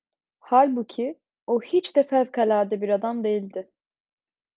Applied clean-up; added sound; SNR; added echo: none; none; none; none.